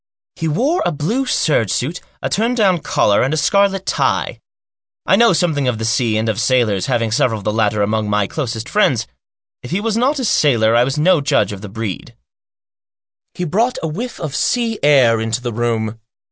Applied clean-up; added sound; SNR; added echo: none; none; none; none.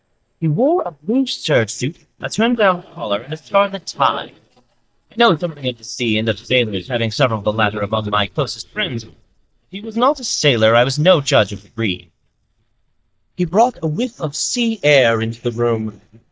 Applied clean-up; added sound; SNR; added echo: neural mask model DeepFilterNet 3.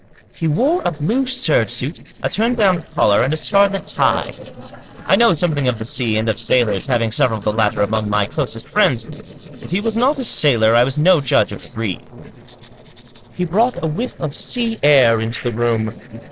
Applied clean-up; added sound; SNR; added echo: neural separator model SepFormer DNS4.